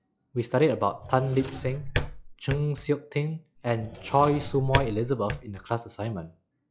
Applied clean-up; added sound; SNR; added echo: classical method log-MMSE.